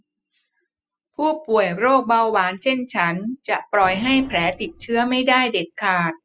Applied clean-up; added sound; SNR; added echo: classical method spectral subtraction.